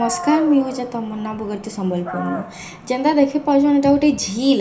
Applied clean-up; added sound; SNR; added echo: none; Dog; 15 dB; reverberation time 0.4 s.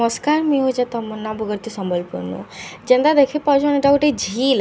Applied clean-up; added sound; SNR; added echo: none; none; none; none.